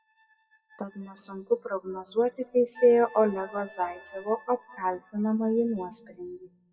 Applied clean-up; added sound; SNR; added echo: classical method WPE with log-MMSE.